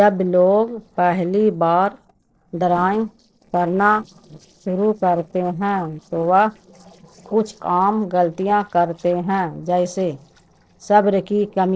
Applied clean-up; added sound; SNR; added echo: neural separator model SepFormer DNS4.